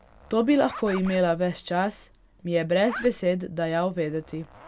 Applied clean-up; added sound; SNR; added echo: none; Zipper (clothing); 18 dB; none.